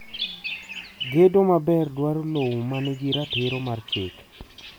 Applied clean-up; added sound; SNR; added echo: none; Bird vocalization, bird call, bird song; 11 dB; none.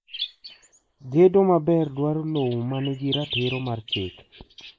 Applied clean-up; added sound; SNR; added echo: neural mask model Resemble Enhance denoiser.